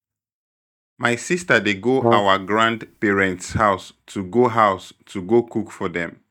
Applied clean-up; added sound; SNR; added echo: neural mask model DeepFilterNet 3.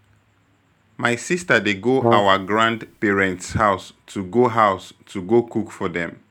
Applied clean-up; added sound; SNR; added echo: none; Brass instrument; 5 dB; none.